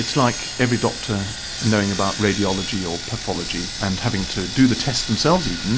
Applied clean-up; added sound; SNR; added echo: none; Sawing; 8 dB; none.